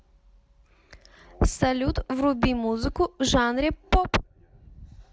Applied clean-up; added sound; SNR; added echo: none; none; none; none.